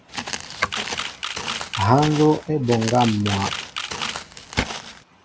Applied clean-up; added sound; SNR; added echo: none; Walk, footsteps + Camera; 7 dB; none.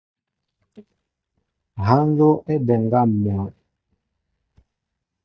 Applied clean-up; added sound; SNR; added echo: neural mask model DeepFilterNet 3.